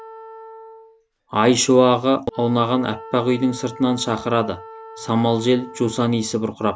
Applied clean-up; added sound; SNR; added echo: none; Wind instrument, woodwind instrument; 19 dB; none.